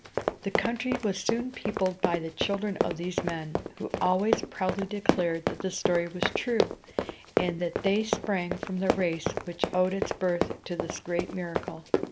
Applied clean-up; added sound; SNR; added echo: none; Run; 1 dB; none.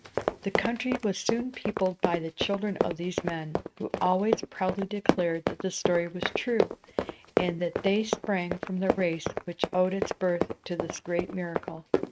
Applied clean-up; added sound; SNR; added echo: neural mask model RNNoise.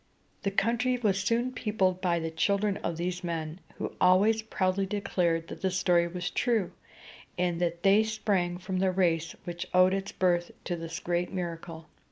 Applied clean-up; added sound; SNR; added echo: none; none; none; none.